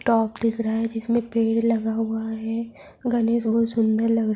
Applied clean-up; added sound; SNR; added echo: none; none; none; none.